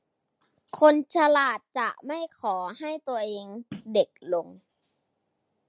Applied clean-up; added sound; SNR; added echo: none; none; none; none.